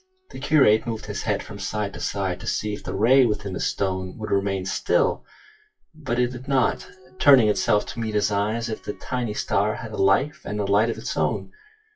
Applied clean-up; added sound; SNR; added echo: classical method WPE with log-MMSE.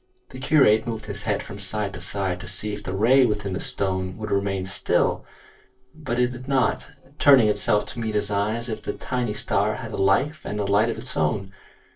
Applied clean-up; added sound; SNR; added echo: neural separator model SepFormer DNS4.